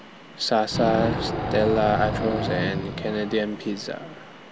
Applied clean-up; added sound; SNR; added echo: none; Wild animals; 4 dB; none.